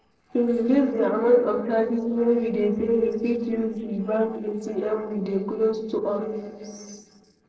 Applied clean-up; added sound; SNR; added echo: neural separator model SepFormer DNS4.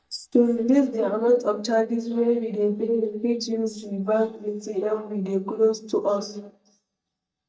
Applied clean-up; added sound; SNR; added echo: neural mask model DeepFilterNet 3.